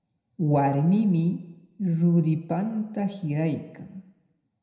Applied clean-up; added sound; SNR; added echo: none; none; none; reverberation time 0.7 s.